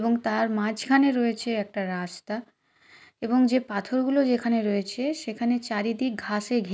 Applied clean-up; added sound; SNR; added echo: none; none; none; none.